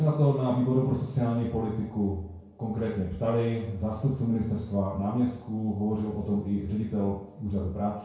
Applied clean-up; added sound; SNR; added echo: none; none; none; reverberation time 0.6 s.